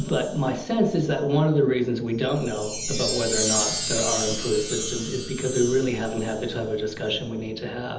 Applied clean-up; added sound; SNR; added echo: none; Chime; 6 dB; reverberation time 1.2 s.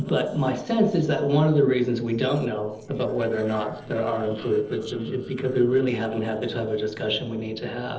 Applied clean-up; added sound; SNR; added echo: neural separator model SepFormer DNS4.